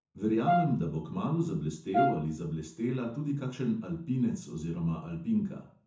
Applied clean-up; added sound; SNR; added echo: none; Brass instrument; 2 dB; reverberation time 0.6 s.